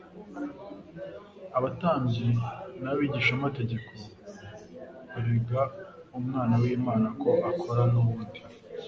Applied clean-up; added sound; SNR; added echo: none; none; none; none.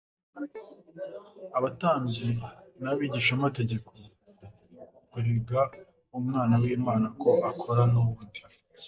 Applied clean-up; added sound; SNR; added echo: neural mask model DeepFilterNet 3.